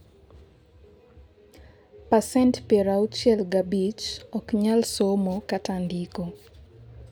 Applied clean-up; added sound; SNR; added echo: none; none; none; none.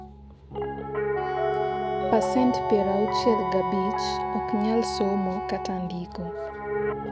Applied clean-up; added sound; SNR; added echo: none; Wind instrument, woodwind instrument + Piano; 0 dB; none.